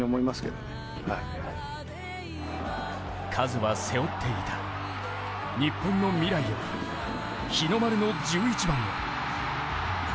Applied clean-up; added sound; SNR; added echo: none; none; none; none.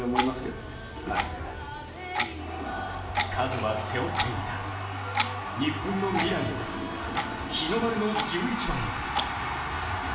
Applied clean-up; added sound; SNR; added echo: none; Clock; 5 dB; reverberation time 0.8 s.